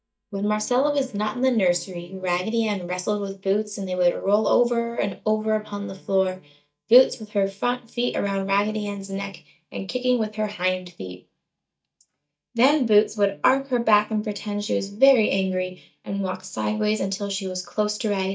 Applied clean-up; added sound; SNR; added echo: neural mask model DeepFilterNet 3.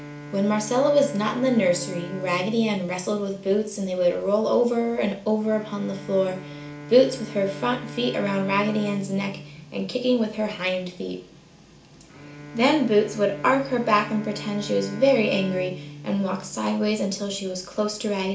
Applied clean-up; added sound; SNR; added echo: none; Bowed string instrument; 15 dB; reverberation time 0.4 s.